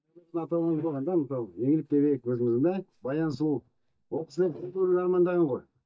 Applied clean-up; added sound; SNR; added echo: neural mask model DeepFilterNet 3.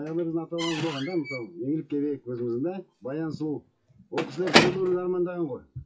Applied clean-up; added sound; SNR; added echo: classical method WPE with log-MMSE.